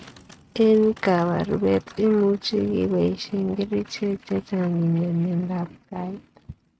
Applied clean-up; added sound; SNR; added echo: neural mask model RNNoise.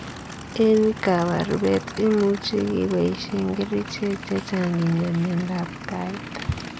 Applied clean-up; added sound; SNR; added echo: none; Idling / Aircraft; 12 dB; none.